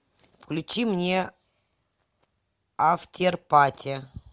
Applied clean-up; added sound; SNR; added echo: none; none; none; none.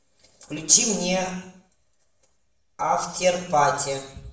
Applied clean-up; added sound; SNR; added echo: none; none; none; reverberation time 0.7 s.